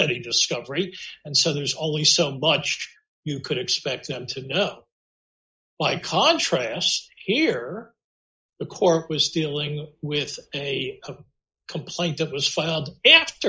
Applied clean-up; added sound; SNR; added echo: neural mask model Resemble Enhance denoiser.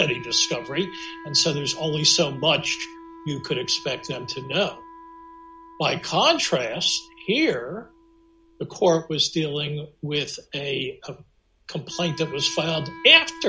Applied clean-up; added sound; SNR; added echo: none; Wind instrument, woodwind instrument; 19 dB; none.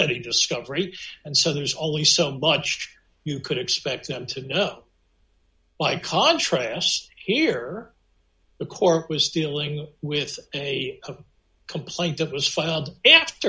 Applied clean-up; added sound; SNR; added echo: none; none; none; none.